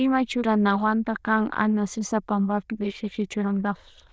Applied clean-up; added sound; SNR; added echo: neural diffusion model UNIVERSE++.